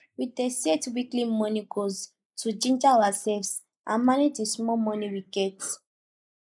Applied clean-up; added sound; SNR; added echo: neural mask model Resemble Enhance denoiser.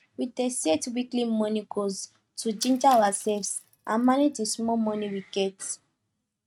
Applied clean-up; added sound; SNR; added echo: neural mask model RNNoise.